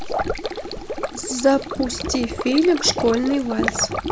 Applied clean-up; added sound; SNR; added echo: none; Stream; 5 dB; none.